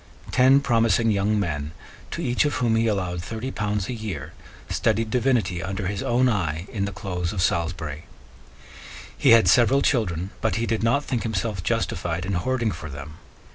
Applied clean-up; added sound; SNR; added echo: none; none; none; none.